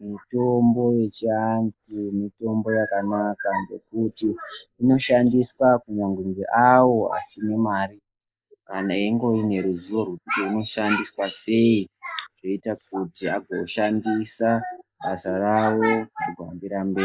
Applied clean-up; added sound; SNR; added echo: neural mask model Resemble Enhance denoiser.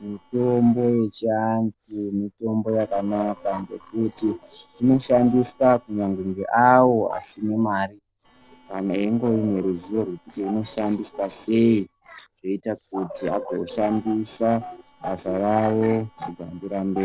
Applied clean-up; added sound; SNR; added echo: neural separator model SepFormer DNS4.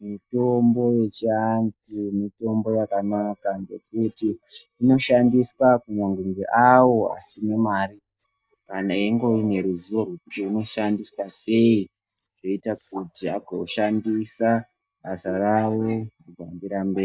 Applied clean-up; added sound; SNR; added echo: neural mask model DeepFilterNet 3.